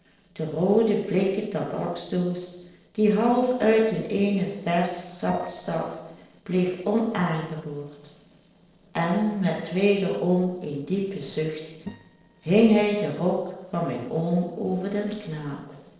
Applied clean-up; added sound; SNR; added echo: neural separator model SepFormer DNS4.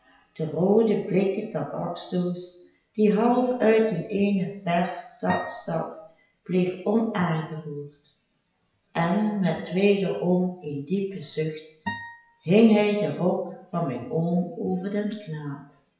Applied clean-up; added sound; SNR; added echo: classical method WPE with log-MMSE.